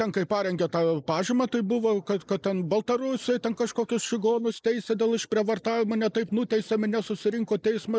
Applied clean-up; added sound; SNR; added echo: neural mask model Resemble Enhance denoiser.